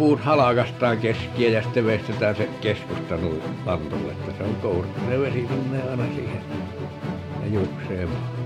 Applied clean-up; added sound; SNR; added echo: none; Musical instrument; 6 dB; none.